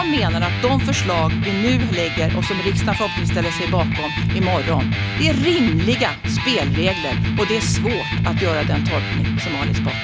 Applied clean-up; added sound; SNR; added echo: none; Electric guitar; -2 dB; none.